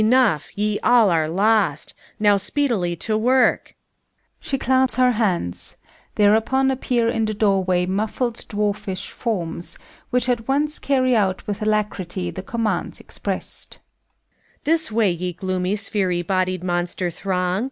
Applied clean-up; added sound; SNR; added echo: none; none; none; none.